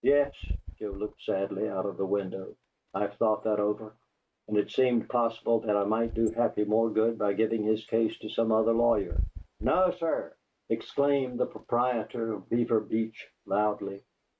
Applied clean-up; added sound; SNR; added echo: neural mask model RNNoise.